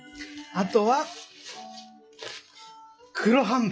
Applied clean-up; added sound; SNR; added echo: classical method log-MMSE.